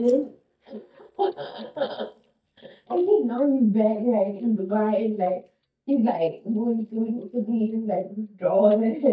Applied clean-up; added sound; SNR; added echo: neural mask model DeepFilterNet 3.